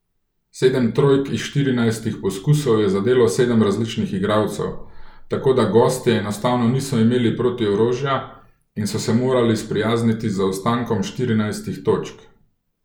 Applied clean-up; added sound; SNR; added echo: none; none; none; none.